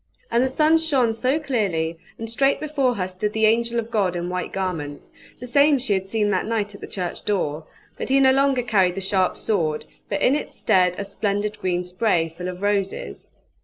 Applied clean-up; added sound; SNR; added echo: neural separator model SepFormer DNS4.